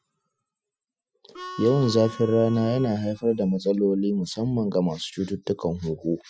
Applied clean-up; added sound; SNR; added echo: classical method Wiener filter.